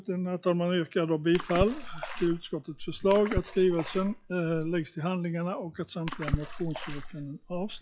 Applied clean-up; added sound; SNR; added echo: classical method log-MMSE.